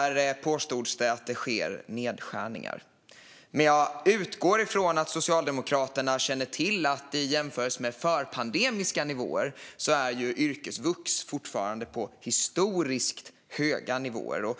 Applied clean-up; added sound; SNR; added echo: none; none; none; none.